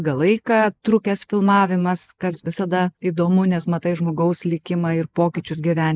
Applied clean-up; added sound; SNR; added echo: neural mask model Resemble Enhance denoiser.